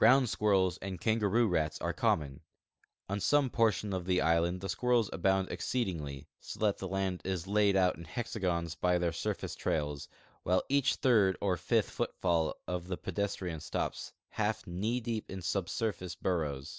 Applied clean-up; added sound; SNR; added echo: none; none; none; none.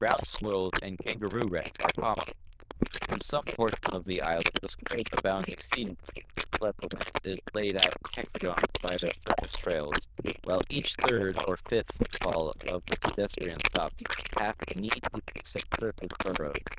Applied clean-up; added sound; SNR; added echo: neural diffusion model UNIVERSE++.